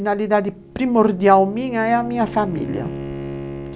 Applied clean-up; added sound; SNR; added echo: none; Bowed string instrument; 12 dB; none.